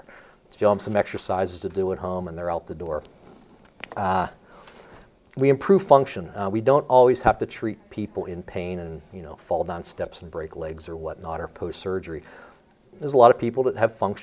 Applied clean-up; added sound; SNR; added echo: none; none; none; none.